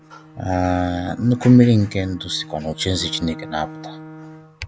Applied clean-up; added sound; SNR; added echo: none; Bowed string instrument; 18 dB; none.